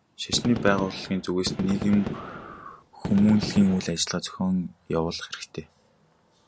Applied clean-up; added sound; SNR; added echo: none; Gunshot, gunfire; 7 dB; none.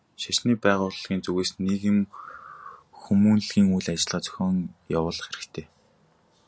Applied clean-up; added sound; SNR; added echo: none; none; none; none.